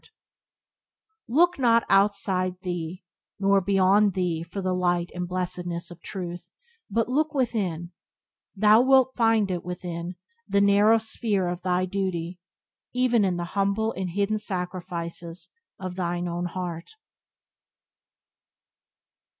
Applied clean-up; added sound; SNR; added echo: none; none; none; none.